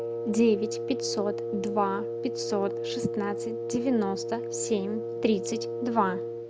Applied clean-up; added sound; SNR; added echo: none; Wind instrument, woodwind instrument; 3 dB; none.